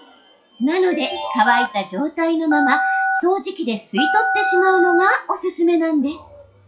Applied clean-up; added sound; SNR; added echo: classical method WPE with log-MMSE.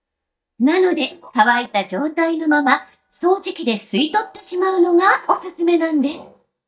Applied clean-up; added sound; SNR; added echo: neural mask model DeepFilterNet 3.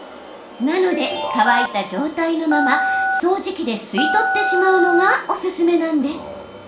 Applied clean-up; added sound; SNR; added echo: none; Telephone; 1 dB; reverberation time 0.5 s.